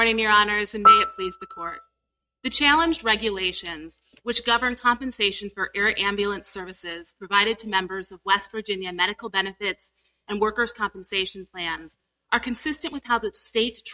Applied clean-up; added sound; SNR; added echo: neural mask model RNNoise.